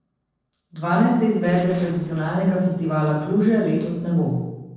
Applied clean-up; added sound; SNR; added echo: neural separator model SepFormer DNS4.